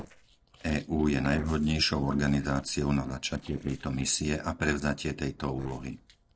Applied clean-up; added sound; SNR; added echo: neural separator model SepFormer DNS4.